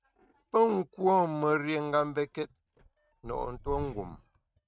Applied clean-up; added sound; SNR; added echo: neural mask model RNNoise.